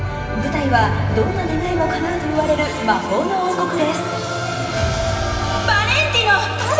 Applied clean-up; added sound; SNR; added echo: none; none; none; reverberation time 2.5 s.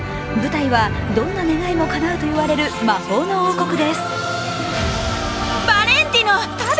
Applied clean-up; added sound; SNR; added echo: none; none; none; none.